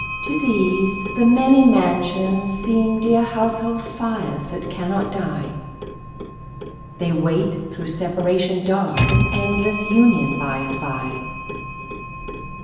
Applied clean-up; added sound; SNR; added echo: none; Clock; 5 dB; reverberation time 1.0 s.